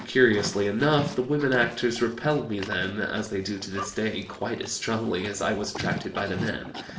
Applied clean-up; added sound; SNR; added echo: none; Livestock, farm animals, working animals; 12 dB; reverberation time 0.5 s.